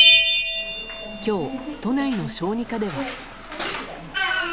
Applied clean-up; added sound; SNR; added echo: none; Bell; -3 dB; none.